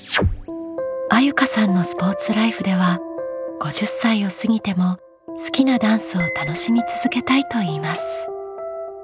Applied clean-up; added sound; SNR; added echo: none; none; none; none.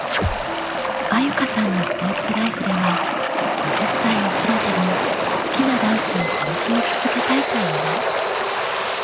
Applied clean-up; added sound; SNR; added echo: none; Waves, surf; -2 dB; none.